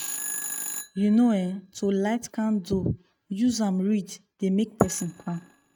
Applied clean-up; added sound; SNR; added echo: neural mask model RNNoise.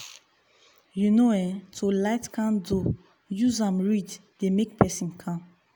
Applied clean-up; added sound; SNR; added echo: none; none; none; none.